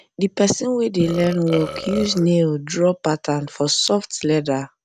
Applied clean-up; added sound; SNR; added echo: none; Burping, eructation; 10 dB; none.